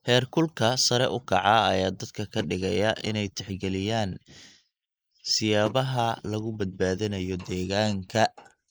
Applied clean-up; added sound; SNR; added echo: neural mask model Resemble Enhance denoiser.